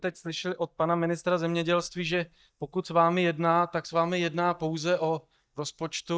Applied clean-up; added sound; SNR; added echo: neural mask model DeepFilterNet 3.